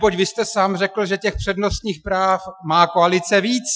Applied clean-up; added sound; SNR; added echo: classical method Wiener filter.